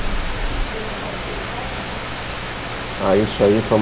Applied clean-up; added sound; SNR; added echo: none; Rain; 2 dB; reverberation time 1.7 s.